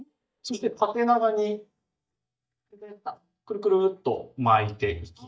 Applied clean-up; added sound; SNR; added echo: neural mask model DeepFilterNet 3.